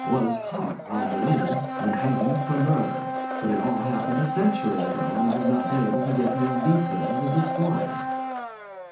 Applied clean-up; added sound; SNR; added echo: none; Domestic sounds, home sounds; 3 dB; reverberation time 0.6 s.